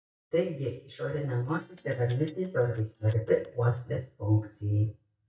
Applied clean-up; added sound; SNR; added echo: neural mask model DeepFilterNet 3.